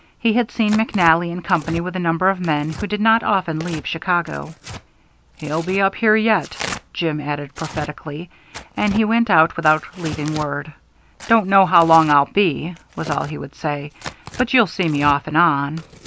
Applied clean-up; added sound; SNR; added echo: none; Tearing; 17 dB; none.